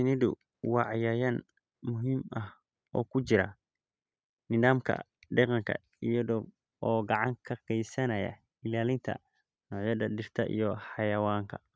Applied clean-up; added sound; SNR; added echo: none; none; none; none.